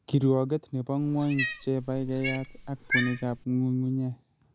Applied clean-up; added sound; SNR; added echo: none; Cat; 6 dB; none.